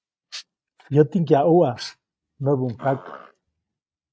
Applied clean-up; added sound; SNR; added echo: neural mask model RNNoise.